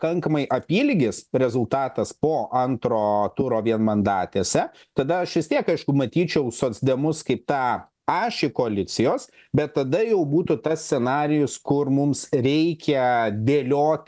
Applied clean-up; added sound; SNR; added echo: none; none; none; none.